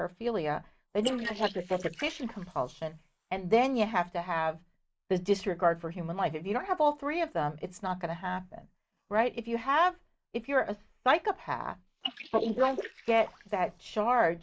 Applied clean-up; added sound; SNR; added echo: neural mask model Resemble Enhance denoiser.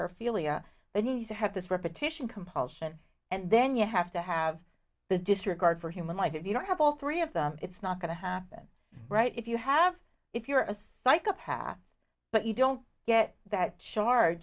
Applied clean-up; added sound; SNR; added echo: none; none; none; none.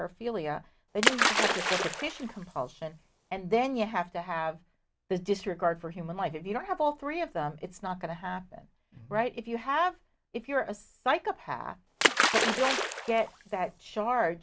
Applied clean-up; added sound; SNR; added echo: none; Splash, splatter; -2 dB; none.